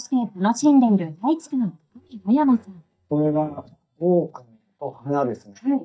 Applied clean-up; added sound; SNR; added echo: neural mask model DeepFilterNet 3.